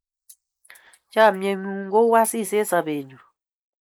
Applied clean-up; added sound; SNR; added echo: neural mask model Resemble Enhance denoiser.